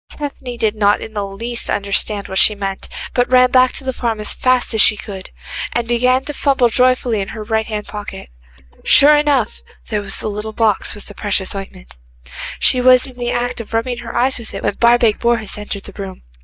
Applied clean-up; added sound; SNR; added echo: neural mask model DeepFilterNet 3.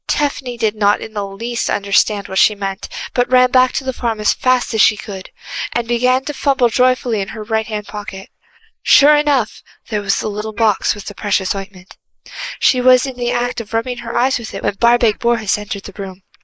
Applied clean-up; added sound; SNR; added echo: neural mask model Resemble Enhance denoiser.